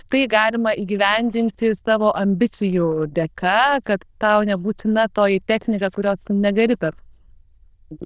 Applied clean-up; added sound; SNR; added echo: neural diffusion model UNIVERSE++.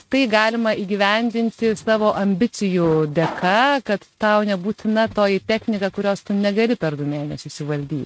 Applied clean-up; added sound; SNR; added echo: neural mask model RNNoise.